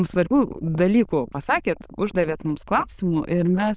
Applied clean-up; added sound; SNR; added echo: neural diffusion model UNIVERSE++.